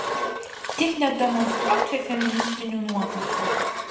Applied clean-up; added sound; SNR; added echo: none; Engine; 2 dB; reverberation time 1.0 s.